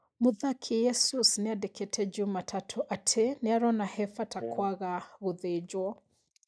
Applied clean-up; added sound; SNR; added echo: neural mask model Resemble Enhance denoiser.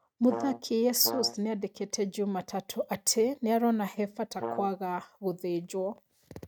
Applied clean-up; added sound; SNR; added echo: neural mask model RNNoise.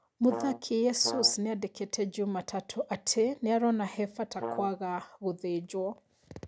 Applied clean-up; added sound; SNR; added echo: none; Brass instrument; 9 dB; none.